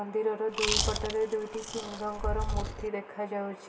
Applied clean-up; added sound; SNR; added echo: none; Chewing, mastication; 0 dB; reverberation time 0.7 s.